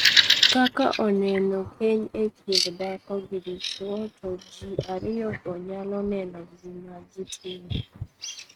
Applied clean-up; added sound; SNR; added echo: neural mask model RNNoise.